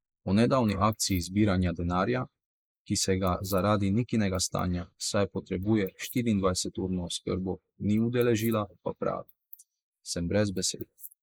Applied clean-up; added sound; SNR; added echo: neural mask model Resemble Enhance denoiser.